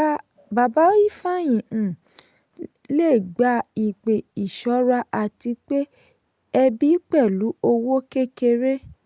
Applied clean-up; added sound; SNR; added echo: none; none; none; none.